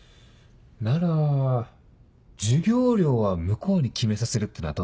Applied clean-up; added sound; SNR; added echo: none; none; none; none.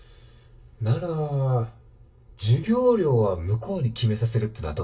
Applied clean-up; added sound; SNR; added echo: none; none; none; reverberation time 0.2 s.